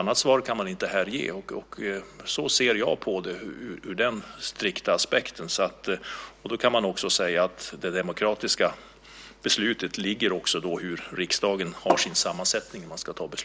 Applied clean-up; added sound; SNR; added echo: none; none; none; none.